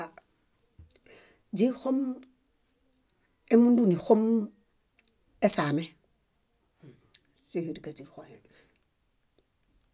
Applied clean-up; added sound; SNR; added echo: none; none; none; none.